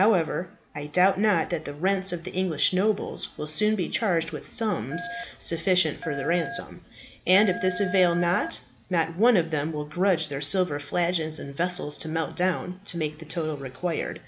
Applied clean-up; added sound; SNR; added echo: none; Telephone; 10 dB; none.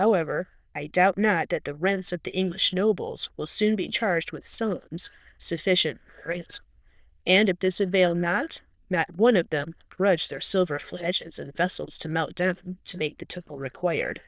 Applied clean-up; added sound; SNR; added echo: neural diffusion model UNIVERSE++.